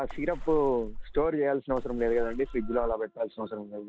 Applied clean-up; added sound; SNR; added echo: none; Water / Splash, splatter; 6 dB; none.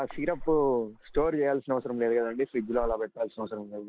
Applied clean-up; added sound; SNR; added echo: neural mask model Resemble Enhance denoiser.